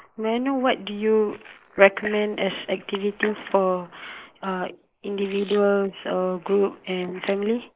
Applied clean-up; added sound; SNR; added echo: neural mask model Resemble Enhance denoiser.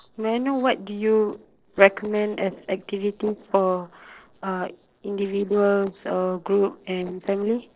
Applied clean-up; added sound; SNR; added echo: neural separator model SepFormer DNS4.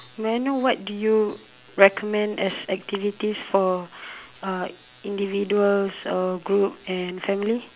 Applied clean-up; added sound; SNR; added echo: none; none; none; none.